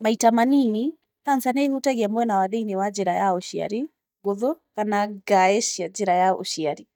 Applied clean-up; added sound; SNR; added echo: neural mask model DeepFilterNet 3.